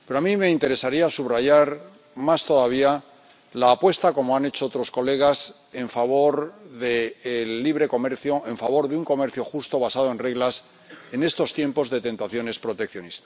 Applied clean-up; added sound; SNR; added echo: none; none; none; none.